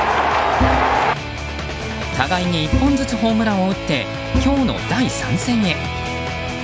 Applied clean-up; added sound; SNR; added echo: none; Bowed string instrument; 6 dB; none.